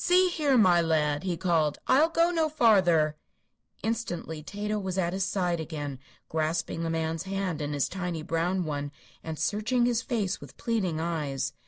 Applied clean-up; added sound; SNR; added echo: none; none; none; none.